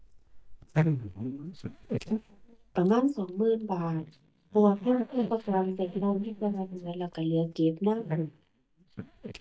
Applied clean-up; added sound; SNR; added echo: neural mask model DeepFilterNet 3.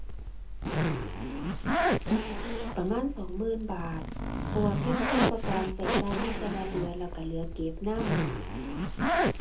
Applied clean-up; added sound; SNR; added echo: none; Zipper (clothing); -4 dB; reverberation time 0.3 s.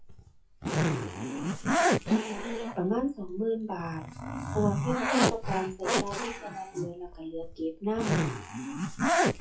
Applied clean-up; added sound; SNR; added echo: classical method WPE with log-MMSE.